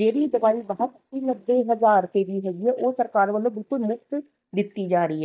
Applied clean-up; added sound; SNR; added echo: neural mask model DeepFilterNet 3.